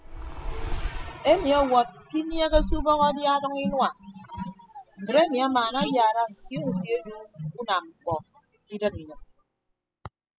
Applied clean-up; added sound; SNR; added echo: classical method spectral subtraction.